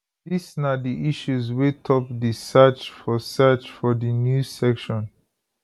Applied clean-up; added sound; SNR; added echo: none; none; none; none.